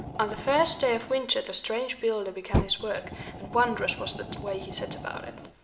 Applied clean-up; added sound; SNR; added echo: none; Fire; 8 dB; reverberation time 0.9 s.